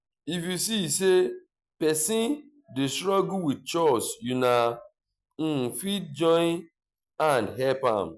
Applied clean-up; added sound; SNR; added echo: none; none; none; none.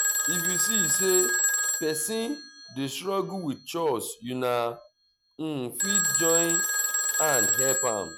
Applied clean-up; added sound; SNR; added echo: none; Telephone; -2 dB; none.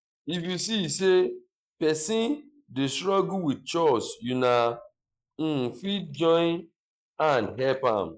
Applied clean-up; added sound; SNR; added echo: neural mask model Resemble Enhance denoiser.